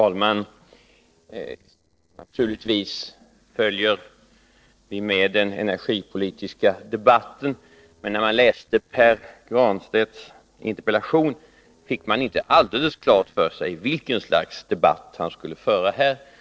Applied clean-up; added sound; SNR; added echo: neural separator model SepFormer DNS4.